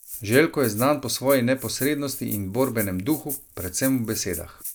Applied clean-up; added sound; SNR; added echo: none; Rattle (instrument); 12 dB; none.